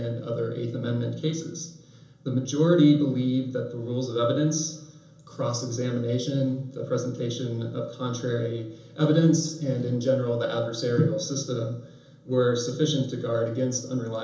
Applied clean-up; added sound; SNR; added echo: none; none; none; reverberation time 0.7 s.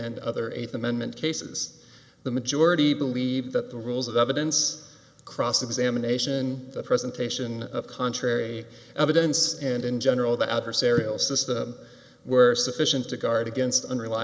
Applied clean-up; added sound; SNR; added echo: none; none; none; none.